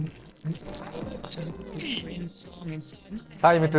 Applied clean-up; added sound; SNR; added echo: neural separator model SepFormer DNS4.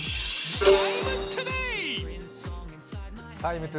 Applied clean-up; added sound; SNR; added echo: none; Bowed string instrument; -3 dB; none.